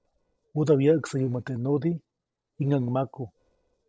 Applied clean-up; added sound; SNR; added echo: neural separator model SepFormer DNS4.